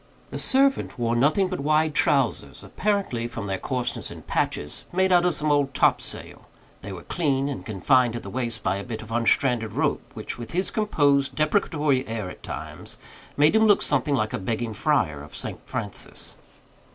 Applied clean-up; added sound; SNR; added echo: none; none; none; none.